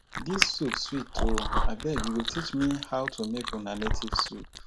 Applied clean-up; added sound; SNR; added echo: none; Finger snapping + Chewing, mastication; -2 dB; none.